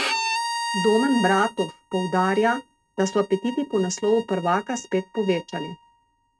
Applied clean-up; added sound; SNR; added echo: neural mask model RNNoise.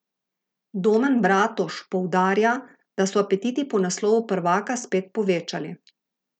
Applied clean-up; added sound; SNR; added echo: none; none; none; none.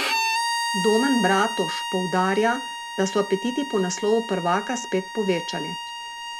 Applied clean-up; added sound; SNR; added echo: none; Bowed string instrument; 5 dB; none.